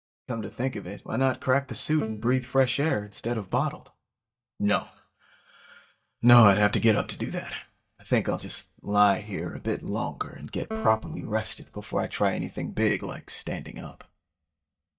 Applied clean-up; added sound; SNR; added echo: neural mask model DeepFilterNet 3.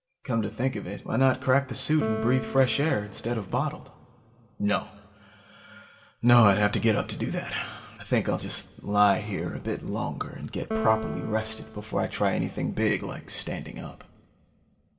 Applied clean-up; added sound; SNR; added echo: none; Piano; 10 dB; reverberation time 1.5 s.